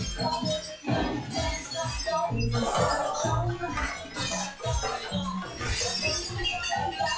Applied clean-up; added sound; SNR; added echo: classical method WPE with log-MMSE.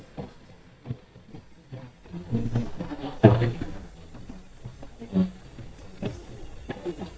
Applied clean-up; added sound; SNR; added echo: neural mask model DeepFilterNet 3.